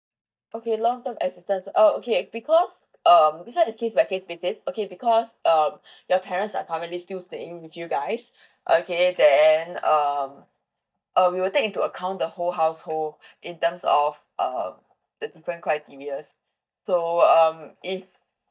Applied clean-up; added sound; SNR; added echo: neural mask model DeepFilterNet 3.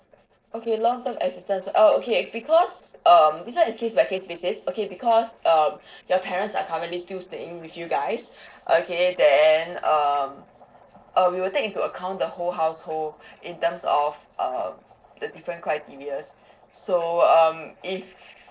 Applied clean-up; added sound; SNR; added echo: neural separator model SepFormer DNS4.